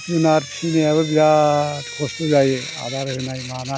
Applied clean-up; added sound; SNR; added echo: none; Drip / Sink (filling or washing); 14 dB; none.